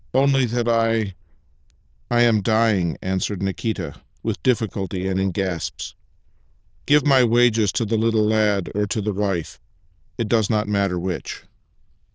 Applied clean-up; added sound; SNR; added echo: neural diffusion model UNIVERSE++.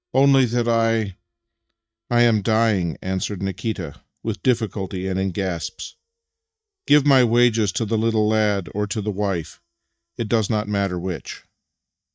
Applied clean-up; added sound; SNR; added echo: neural mask model DeepFilterNet 3.